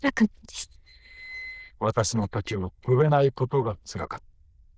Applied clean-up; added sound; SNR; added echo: neural diffusion model UNIVERSE++.